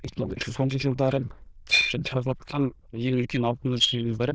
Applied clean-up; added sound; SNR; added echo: neural diffusion model UNIVERSE++.